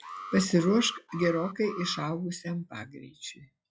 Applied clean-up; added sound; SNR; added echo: classical method log-MMSE.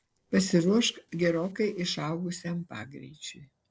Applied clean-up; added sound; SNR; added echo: neural separator model SepFormer DNS4.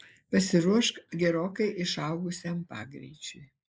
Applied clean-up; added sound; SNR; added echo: neural mask model Resemble Enhance denoiser.